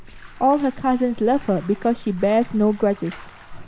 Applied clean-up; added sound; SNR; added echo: none; Bathtub (filling or washing); 16 dB; none.